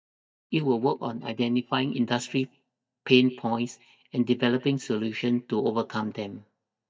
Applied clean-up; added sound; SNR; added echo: neural mask model DeepFilterNet 3.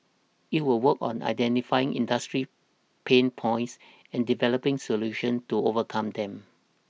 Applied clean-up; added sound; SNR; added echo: none; none; none; none.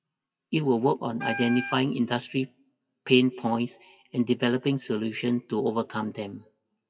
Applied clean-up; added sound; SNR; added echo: classical method WPE with log-MMSE.